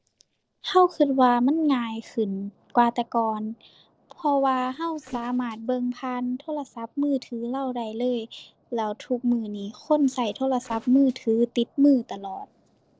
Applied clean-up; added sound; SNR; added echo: neural separator model SepFormer DNS4.